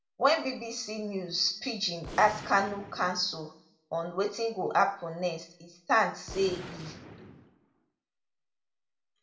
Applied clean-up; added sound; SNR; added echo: none; Gunshot, gunfire; 18 dB; reverberation time 0.4 s.